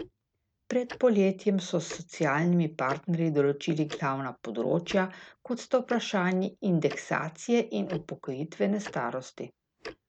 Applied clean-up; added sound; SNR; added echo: neural mask model RNNoise.